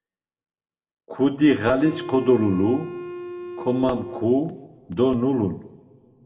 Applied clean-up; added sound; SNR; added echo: none; Wind instrument, woodwind instrument; 12 dB; reverberation time 1.1 s.